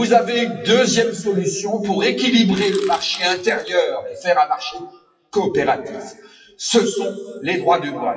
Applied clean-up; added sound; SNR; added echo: classical method WPE with log-MMSE.